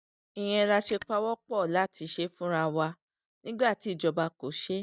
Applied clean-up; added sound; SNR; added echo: neural mask model DeepFilterNet 3.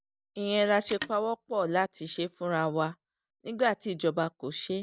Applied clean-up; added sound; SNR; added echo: neural mask model Resemble Enhance denoiser.